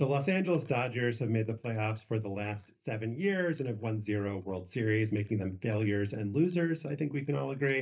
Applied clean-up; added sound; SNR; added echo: neural mask model DeepFilterNet 3.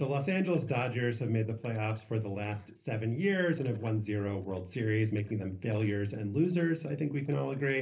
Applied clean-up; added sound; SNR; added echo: neural separator model SepFormer DNS4.